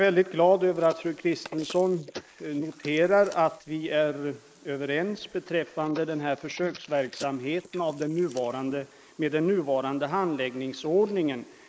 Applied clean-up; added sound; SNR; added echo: neural mask model Resemble Enhance denoiser.